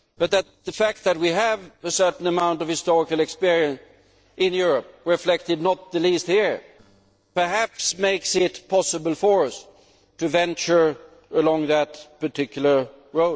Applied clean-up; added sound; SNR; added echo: neural separator model SepFormer DNS4.